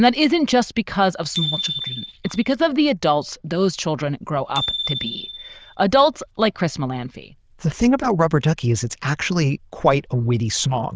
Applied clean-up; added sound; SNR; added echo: neural diffusion model UNIVERSE++.